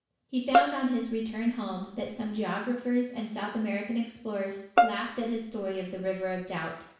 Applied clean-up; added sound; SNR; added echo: none; Bowed string instrument; -1 dB; reverberation time 0.7 s.